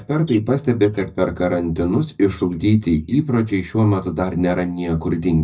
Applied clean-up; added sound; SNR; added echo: neural mask model DeepFilterNet 3.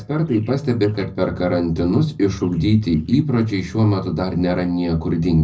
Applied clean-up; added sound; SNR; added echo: neural separator model SepFormer DNS4.